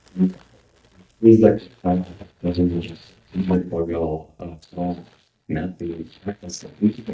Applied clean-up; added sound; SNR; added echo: neural mask model DeepFilterNet 3.